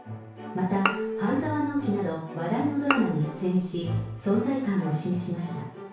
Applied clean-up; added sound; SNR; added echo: none; Bowed string instrument; 7 dB; reverberation time 0.6 s.